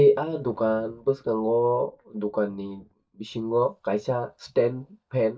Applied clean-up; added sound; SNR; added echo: neural mask model DeepFilterNet 3.